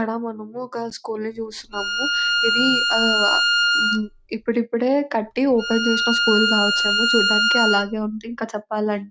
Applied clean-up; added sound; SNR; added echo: none; Bowed string instrument; -3 dB; none.